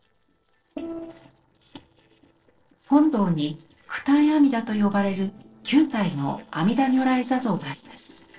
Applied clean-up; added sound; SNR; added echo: neural separator model SepFormer DNS4.